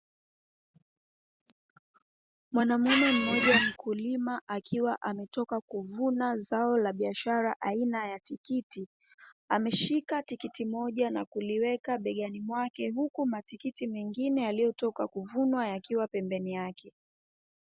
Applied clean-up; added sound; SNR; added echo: none; Squeak; -5 dB; none.